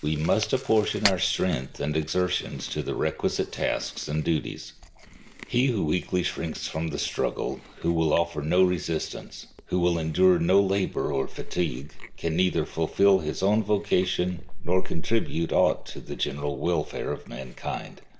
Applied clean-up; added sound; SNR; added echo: none; Chewing, mastication; 5 dB; reverberation time 0.5 s.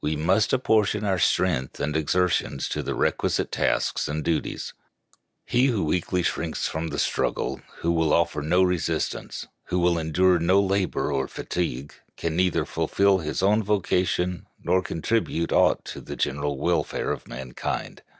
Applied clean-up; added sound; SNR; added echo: none; none; none; none.